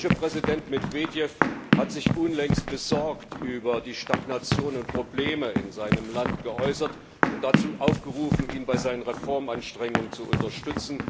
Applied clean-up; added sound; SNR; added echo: none; Run; -1 dB; none.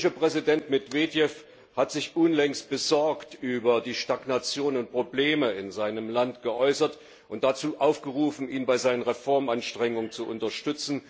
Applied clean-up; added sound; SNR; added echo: none; none; none; none.